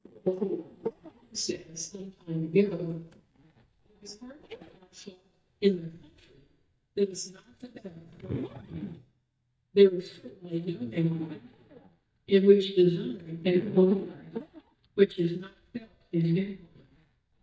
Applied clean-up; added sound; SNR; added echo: neural mask model DeepFilterNet 3.